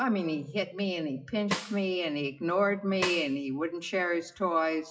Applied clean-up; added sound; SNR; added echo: classical method WPE with log-MMSE.